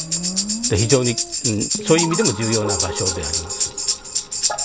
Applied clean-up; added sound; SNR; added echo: none; Tambourine; 1 dB; none.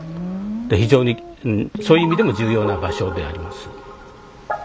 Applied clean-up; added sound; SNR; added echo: none; none; none; none.